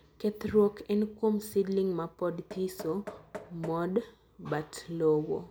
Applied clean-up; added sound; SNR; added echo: none; Knock; 18 dB; none.